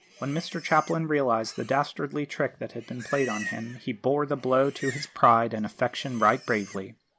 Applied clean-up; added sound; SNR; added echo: none; Livestock, farm animals, working animals; 17 dB; none.